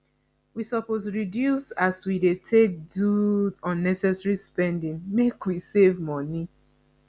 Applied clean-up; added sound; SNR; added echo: none; none; none; none.